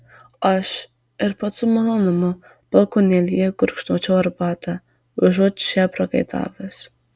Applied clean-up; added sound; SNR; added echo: none; none; none; none.